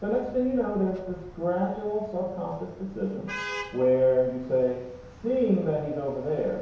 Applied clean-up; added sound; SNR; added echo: none; Traffic noise, roadway noise / Vehicle horn, car horn, honking; 16 dB; reverberation time 1.0 s.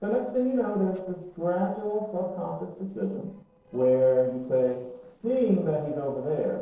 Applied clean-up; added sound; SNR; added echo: neural separator model SepFormer DNS4.